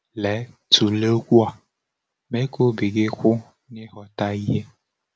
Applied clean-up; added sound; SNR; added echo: none; none; none; none.